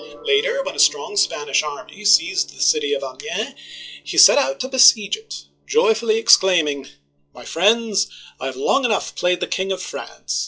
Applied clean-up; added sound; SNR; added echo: classical method log-MMSE.